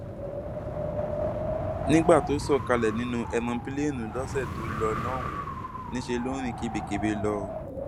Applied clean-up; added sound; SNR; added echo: none; Wind; 4 dB; none.